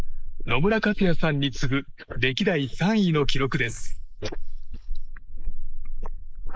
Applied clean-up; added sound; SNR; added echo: neural mask model Resemble Enhance denoiser.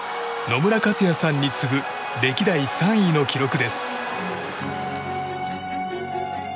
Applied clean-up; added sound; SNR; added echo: none; none; none; none.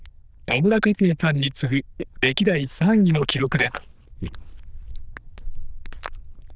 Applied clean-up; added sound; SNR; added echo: neural diffusion model UNIVERSE++.